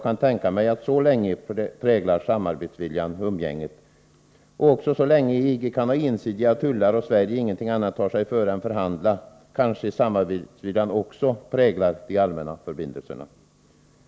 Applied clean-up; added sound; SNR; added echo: none; none; none; none.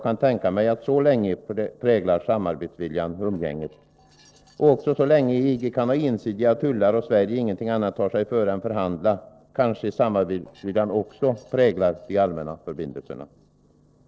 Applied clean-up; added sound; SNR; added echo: neural separator model SepFormer DNS4.